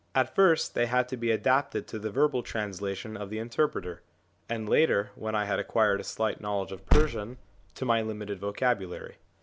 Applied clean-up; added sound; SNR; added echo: none; Car; -2 dB; none.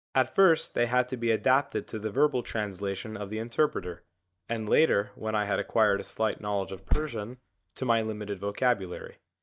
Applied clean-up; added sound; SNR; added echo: neural mask model DeepFilterNet 3.